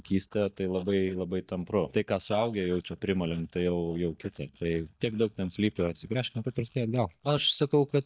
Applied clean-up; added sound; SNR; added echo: neural mask model DeepFilterNet 3.